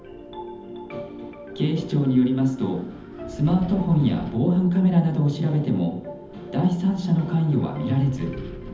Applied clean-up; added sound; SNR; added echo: none; Wind; 19 dB; reverberation time 0.8 s.